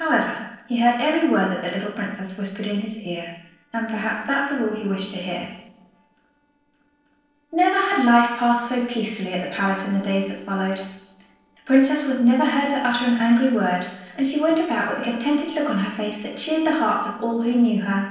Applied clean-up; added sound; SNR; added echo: neural separator model SepFormer DNS4.